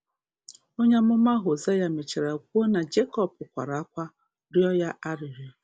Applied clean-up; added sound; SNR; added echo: none; none; none; none.